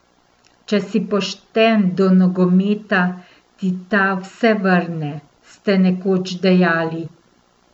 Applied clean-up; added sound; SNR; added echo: none; none; none; none.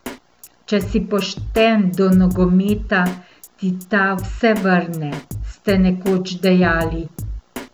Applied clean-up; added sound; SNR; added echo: none; Drum kit; 12 dB; none.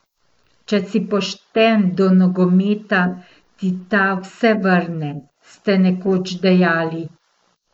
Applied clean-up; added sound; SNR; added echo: neural mask model Resemble Enhance denoiser.